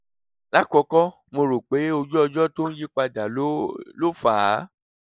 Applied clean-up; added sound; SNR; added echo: neural mask model Resemble Enhance denoiser.